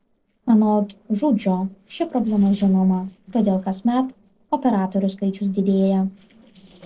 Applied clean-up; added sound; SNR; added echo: neural separator model SepFormer DNS4.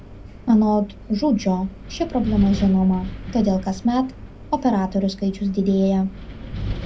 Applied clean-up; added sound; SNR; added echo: none; Wind; 12 dB; reverberation time 0.2 s.